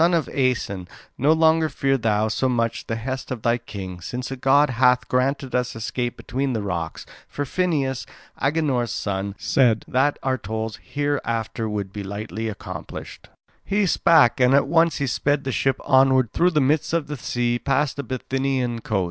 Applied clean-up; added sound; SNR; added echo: none; none; none; none.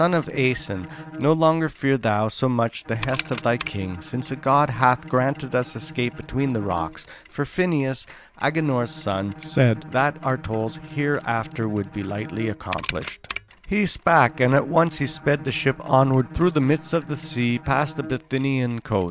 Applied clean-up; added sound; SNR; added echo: none; Bowed string instrument + Mechanisms; 15 dB; none.